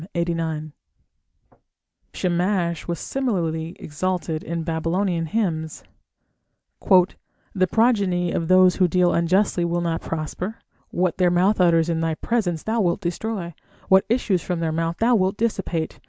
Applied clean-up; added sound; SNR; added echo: none; none; none; none.